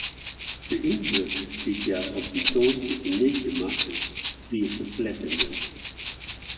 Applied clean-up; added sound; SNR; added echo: none; Rattle (instrument); 0 dB; reverberation time 1.7 s.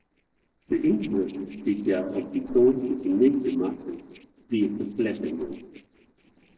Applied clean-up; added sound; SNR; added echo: neural separator model SepFormer DNS4.